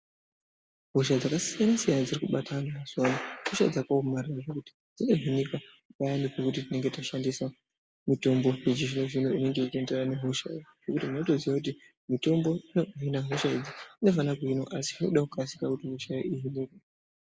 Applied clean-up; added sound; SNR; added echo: none; none; none; none.